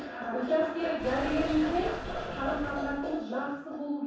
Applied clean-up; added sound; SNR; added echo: none; Engine / Car; 10 dB; reverberation time 0.7 s.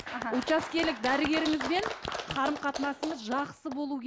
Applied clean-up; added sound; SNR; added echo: none; none; none; none.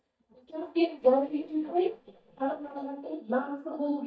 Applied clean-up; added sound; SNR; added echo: neural mask model DeepFilterNet 3.